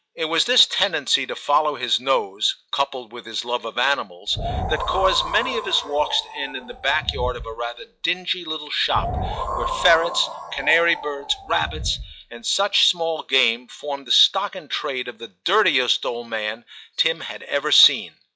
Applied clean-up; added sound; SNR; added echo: classical method log-MMSE.